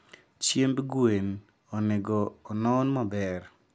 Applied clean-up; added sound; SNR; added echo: none; none; none; none.